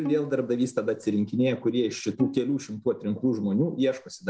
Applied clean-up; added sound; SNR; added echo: none; Bowed string instrument; 14 dB; none.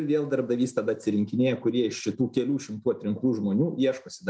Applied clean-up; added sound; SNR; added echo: none; none; none; none.